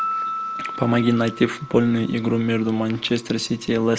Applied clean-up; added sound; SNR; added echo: none; Piano; 11 dB; none.